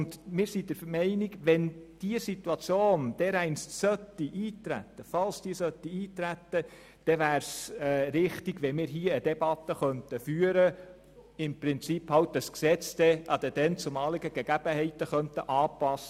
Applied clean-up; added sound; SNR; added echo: none; none; none; none.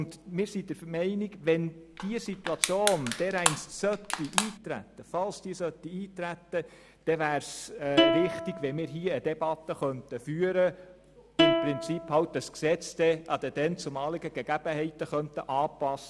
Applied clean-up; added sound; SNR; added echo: none; Plucked string instrument + Crushing; 1 dB; none.